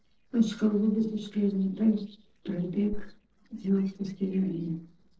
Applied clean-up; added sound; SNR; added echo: neural separator model SepFormer DNS4.